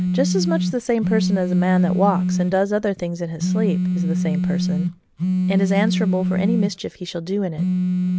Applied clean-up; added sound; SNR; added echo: none; Telephone; -2 dB; none.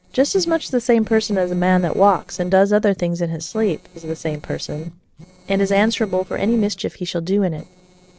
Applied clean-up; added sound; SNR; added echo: neural separator model SepFormer DNS4.